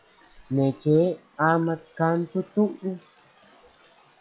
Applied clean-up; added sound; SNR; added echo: classical method log-MMSE.